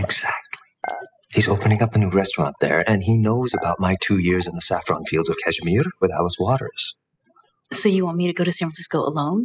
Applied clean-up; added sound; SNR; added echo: classical method spectral subtraction.